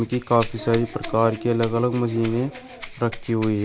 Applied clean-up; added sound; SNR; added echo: none; Rattle (instrument); 11 dB; none.